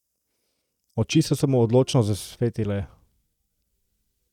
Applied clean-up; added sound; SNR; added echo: neural mask model DeepFilterNet 3.